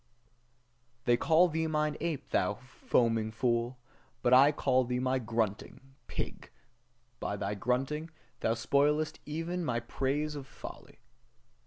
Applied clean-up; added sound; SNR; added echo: none; none; none; none.